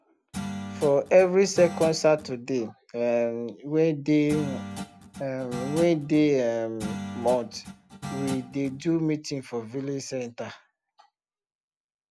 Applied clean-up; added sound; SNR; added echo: none; Guitar; 11 dB; none.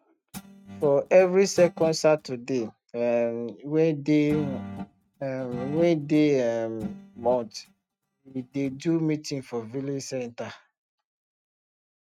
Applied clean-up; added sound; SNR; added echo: neural mask model RNNoise.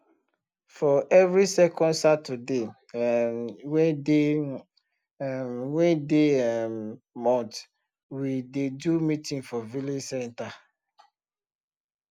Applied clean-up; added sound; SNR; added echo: none; none; none; none.